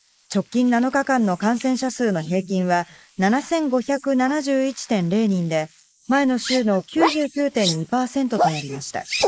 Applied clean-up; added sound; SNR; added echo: neural mask model Resemble Enhance denoiser.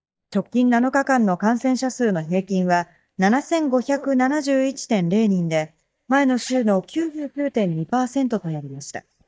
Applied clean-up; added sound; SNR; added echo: neural mask model DeepFilterNet 3.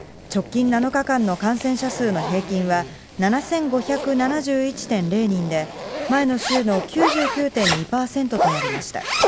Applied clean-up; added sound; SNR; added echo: none; Zipper (clothing); 6 dB; none.